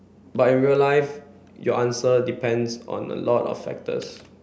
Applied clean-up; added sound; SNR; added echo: none; none; none; none.